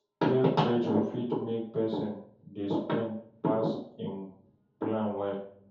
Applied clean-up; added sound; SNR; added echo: none; none; none; reverberation time 0.6 s.